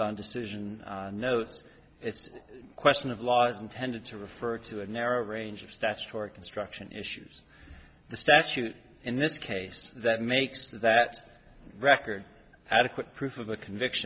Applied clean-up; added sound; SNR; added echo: none; none; none; none.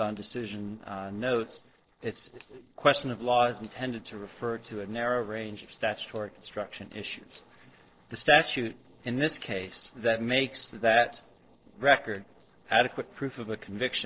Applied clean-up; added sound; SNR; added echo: neural separator model SepFormer DNS4.